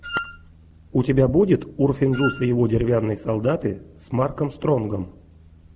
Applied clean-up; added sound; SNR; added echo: none; Wind instrument, woodwind instrument; 9 dB; none.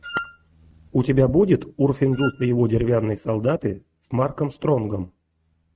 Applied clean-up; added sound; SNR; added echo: neural mask model RNNoise.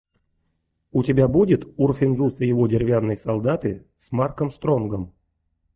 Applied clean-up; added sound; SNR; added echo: neural mask model DeepFilterNet 3.